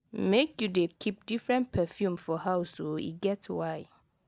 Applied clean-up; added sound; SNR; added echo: none; none; none; none.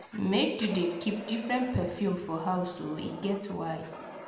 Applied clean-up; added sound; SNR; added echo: none; Fire; 15 dB; reverberation time 0.9 s.